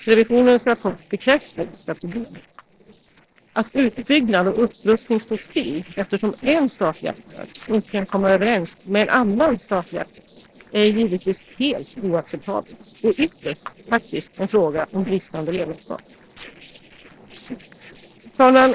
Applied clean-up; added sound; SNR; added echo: neural separator model SepFormer DNS4.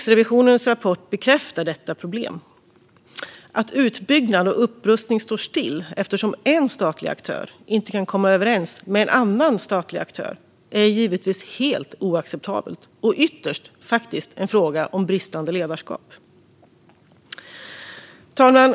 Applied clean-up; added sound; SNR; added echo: none; none; none; none.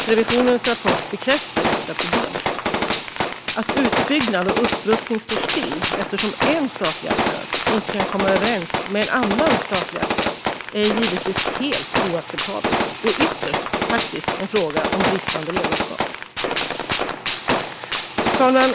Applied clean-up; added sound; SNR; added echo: none; Gunshot, gunfire; 0 dB; none.